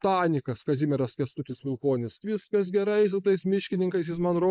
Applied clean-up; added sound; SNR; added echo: neural mask model Resemble Enhance denoiser.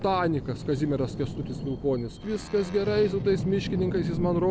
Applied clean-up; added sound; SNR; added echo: none; Boat, Water vehicle; 7 dB; none.